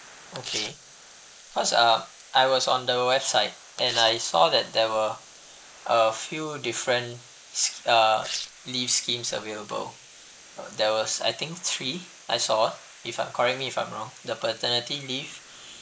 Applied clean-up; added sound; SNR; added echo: neural mask model Resemble Enhance denoiser.